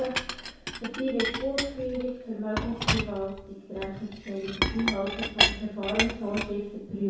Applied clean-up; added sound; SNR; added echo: none; Chink, clink; 0 dB; reverberation time 0.7 s.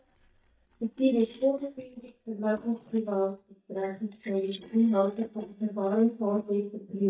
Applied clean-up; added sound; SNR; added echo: neural mask model DeepFilterNet 3.